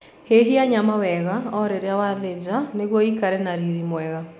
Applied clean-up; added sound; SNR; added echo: none; none; none; none.